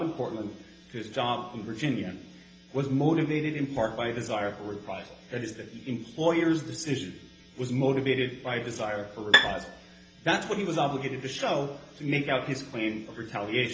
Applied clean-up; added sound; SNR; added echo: none; Bowed string instrument; -4 dB; reverberation time 0.8 s.